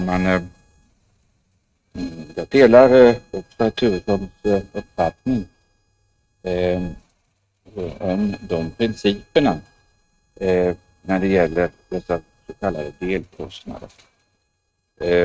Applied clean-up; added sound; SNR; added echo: neural mask model RNNoise.